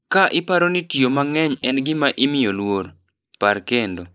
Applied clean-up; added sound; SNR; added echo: neural mask model Resemble Enhance denoiser.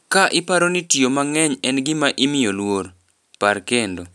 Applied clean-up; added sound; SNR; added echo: none; none; none; none.